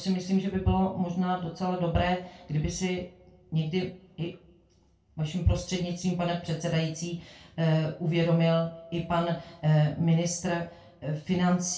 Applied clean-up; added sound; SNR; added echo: none; none; none; reverberation time 0.2 s.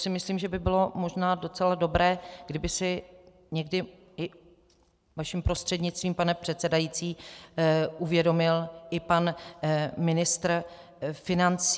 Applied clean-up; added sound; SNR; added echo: none; none; none; none.